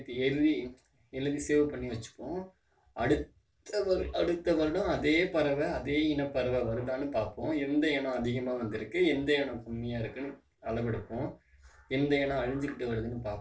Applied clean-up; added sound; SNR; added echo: none; none; none; reverberation time 0.2 s.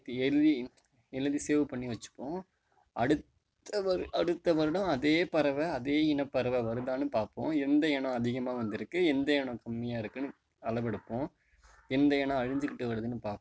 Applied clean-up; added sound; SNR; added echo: none; none; none; none.